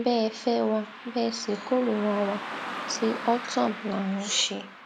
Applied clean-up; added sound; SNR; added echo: none; Car passing by; 11 dB; none.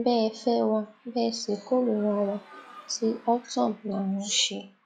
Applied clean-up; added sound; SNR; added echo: classical method log-MMSE.